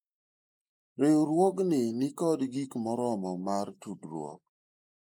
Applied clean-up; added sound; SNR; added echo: neural mask model Resemble Enhance denoiser.